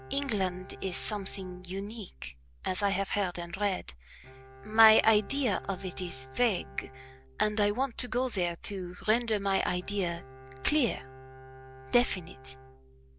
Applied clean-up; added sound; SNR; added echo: none; Bowed string instrument; 20 dB; none.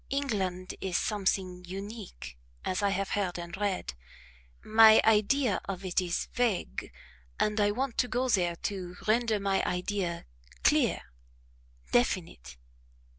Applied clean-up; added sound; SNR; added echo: none; none; none; none.